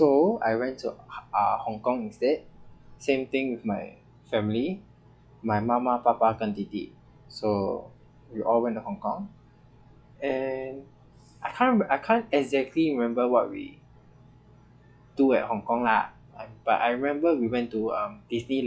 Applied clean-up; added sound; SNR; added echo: classical method log-MMSE.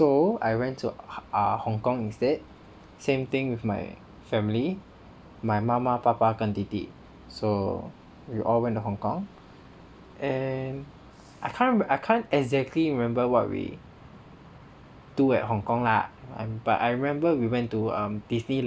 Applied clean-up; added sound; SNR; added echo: none; none; none; none.